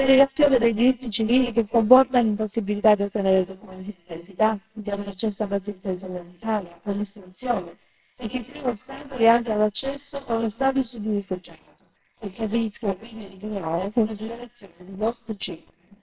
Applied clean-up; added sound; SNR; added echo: neural separator model SepFormer WHAMR!.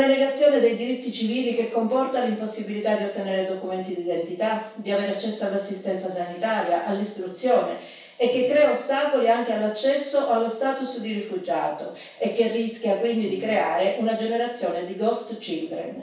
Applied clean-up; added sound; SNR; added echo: none; Piano; 15 dB; reverberation time 0.7 s.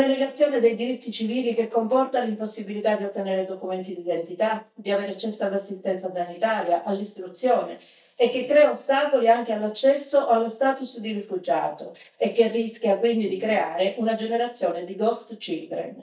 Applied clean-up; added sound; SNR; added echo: neural mask model DeepFilterNet 3.